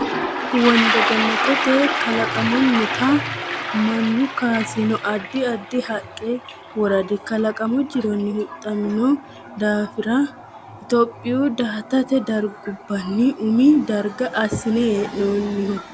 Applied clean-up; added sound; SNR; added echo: none; Toilet flush; 7 dB; none.